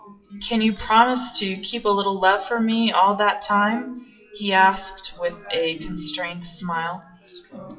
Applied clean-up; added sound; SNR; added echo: classical method WPE with log-MMSE.